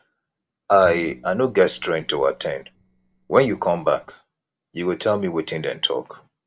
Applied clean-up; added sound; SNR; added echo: neural separator model SepFormer DNS4.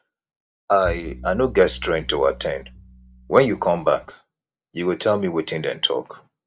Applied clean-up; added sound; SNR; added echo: neural mask model DeepFilterNet 3.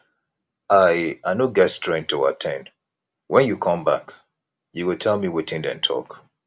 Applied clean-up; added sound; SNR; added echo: none; none; none; none.